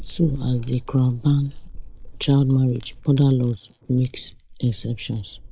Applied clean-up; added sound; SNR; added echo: neural mask model Resemble Enhance denoiser.